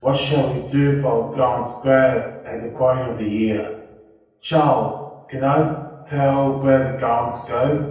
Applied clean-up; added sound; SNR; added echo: neural separator model SepFormer DNS4.